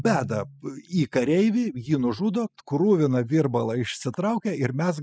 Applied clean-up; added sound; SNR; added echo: classical method spectral subtraction.